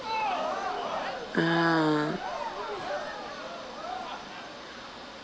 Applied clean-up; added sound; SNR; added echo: none; Crowd; 3 dB; none.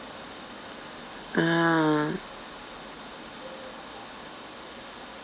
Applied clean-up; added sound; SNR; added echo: none; none; none; none.